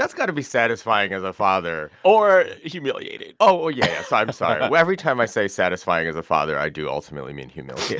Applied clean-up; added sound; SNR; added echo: none; none; none; none.